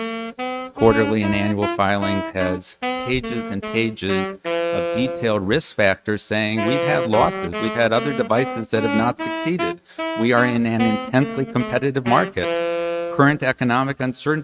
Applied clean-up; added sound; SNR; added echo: neural mask model RNNoise.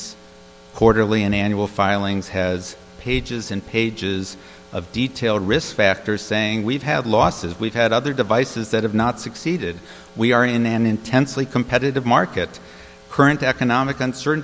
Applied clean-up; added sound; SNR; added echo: none; none; none; none.